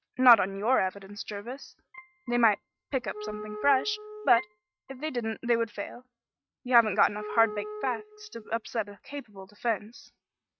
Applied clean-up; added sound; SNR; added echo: neural mask model RNNoise.